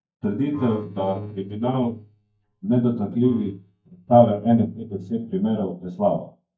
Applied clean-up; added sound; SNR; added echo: neural mask model DeepFilterNet 3.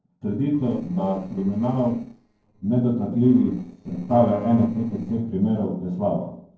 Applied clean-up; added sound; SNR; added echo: neural separator model SepFormer DNS4.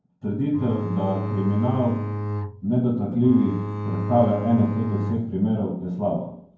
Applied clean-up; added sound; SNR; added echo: none; Bowed string instrument; 5 dB; reverberation time 0.9 s.